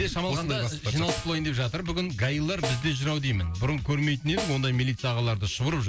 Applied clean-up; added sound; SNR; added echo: none; Snare drum; 12 dB; none.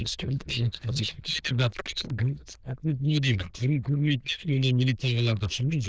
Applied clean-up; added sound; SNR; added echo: neural diffusion model UNIVERSE++.